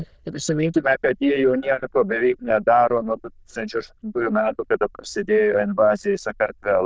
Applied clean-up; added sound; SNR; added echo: neural diffusion model UNIVERSE++.